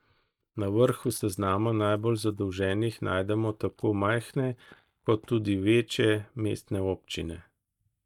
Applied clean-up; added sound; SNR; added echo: neural mask model DeepFilterNet 3.